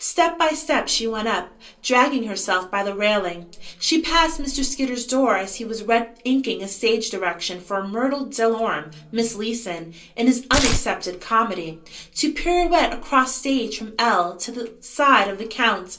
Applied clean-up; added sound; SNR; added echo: none; Tearing; 0 dB; reverberation time 0.3 s.